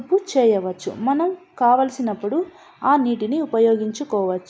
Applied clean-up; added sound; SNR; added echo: none; none; none; none.